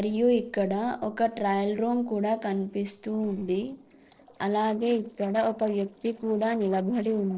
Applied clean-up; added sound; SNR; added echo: neural separator model SepFormer DNS4.